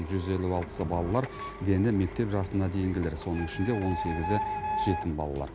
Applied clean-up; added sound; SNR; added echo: none; Printer; 8 dB; none.